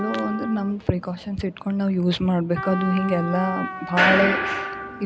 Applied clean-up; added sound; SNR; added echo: none; Trumpet; 10 dB; none.